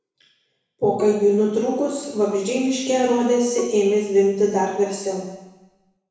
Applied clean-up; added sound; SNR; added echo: none; Bowed string instrument; 20 dB; reverberation time 1.0 s.